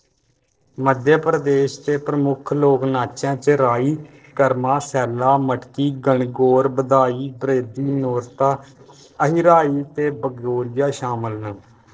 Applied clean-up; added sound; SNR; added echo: neural separator model SepFormer DNS4.